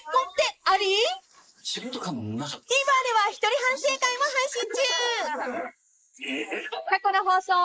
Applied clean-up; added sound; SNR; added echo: neural mask model Resemble Enhance denoiser.